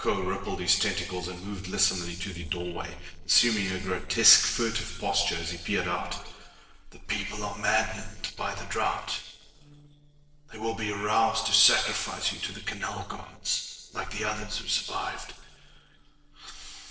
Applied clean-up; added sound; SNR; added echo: neural separator model SepFormer DNS4.